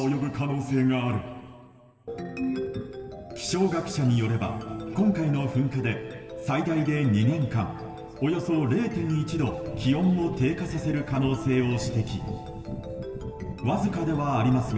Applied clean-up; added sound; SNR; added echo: none; none; none; reverberation time 2.3 s.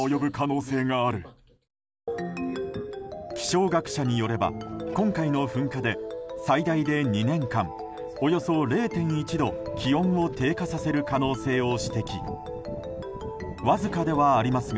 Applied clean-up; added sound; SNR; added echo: none; none; none; none.